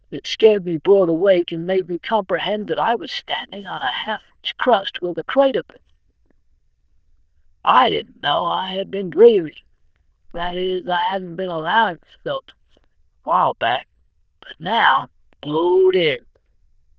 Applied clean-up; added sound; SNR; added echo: neural diffusion model UNIVERSE++.